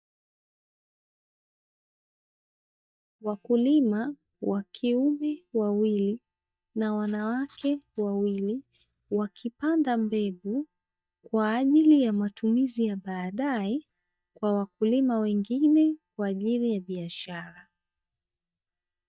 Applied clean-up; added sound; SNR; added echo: neural mask model DeepFilterNet 3.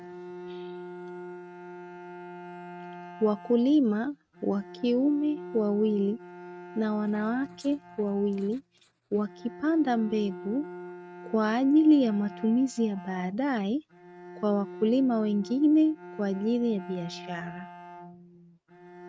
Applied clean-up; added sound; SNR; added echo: neural mask model RNNoise.